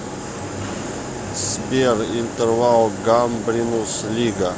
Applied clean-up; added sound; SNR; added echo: none; none; none; none.